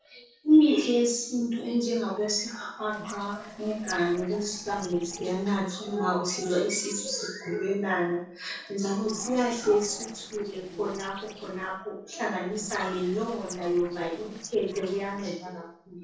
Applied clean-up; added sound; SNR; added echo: neural separator model SepFormer DNS4.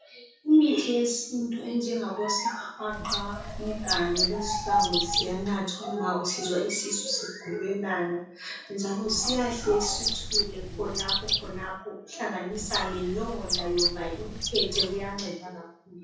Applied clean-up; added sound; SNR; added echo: none; Bird; 3 dB; reverberation time 0.6 s.